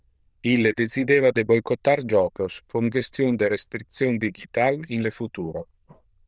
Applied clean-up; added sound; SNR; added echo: neural diffusion model UNIVERSE++.